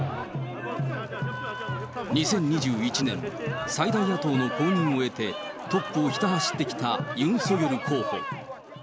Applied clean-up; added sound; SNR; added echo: none; none; none; none.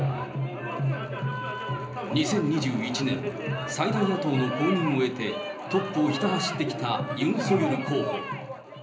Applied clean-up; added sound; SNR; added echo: none; Piano; 19 dB; reverberation time 0.5 s.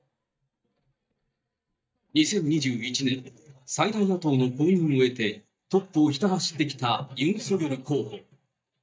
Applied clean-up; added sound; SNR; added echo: neural mask model DeepFilterNet 3.